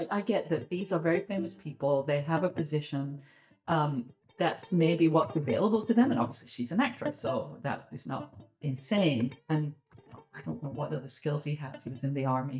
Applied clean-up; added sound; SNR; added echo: neural mask model DeepFilterNet 3.